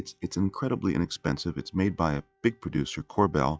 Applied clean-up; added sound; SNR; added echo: classical method log-MMSE.